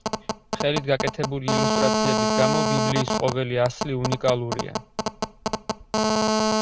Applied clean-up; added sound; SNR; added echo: none; Telephone; -2 dB; none.